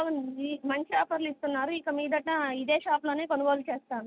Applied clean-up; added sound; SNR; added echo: none; none; none; none.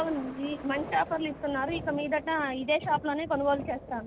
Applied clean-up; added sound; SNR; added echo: none; Thunder; 12 dB; none.